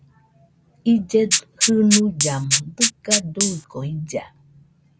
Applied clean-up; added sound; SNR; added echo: none; Rattle (instrument); 1 dB; none.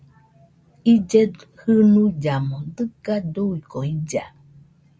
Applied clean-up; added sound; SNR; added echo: none; none; none; none.